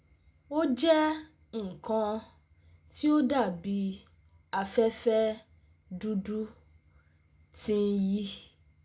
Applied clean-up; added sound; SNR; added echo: none; none; none; none.